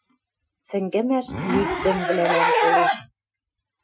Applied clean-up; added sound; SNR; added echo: classical method Wiener filter.